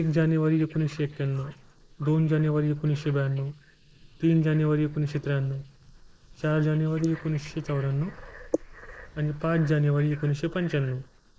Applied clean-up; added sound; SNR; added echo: neural mask model Resemble Enhance denoiser.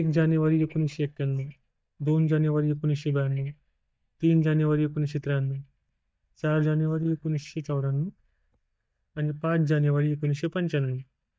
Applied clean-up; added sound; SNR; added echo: neural mask model DeepFilterNet 3.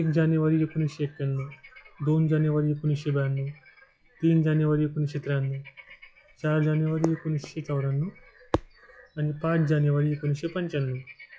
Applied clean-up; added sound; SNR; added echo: classical method log-MMSE.